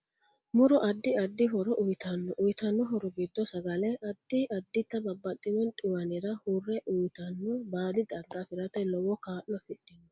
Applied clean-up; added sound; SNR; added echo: none; none; none; none.